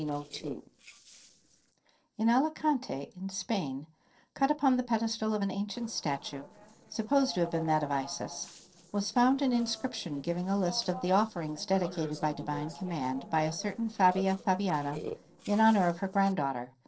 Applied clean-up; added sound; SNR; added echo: neural separator model SepFormer DNS4.